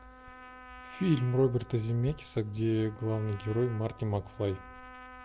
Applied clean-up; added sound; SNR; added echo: none; Trumpet; 19 dB; none.